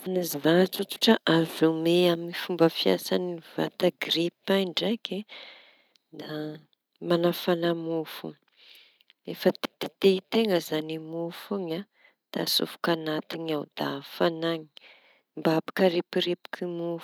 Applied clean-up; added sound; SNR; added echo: none; none; none; none.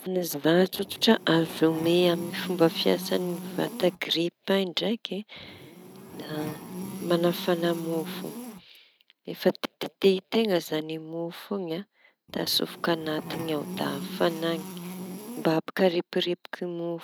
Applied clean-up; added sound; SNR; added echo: none; Buzz; 11 dB; none.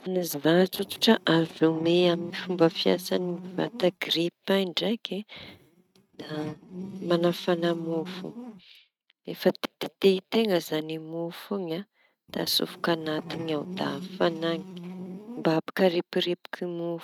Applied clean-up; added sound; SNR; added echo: neural mask model RNNoise.